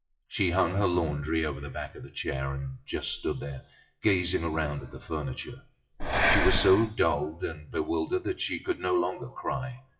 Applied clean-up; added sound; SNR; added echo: classical method WPE with log-MMSE.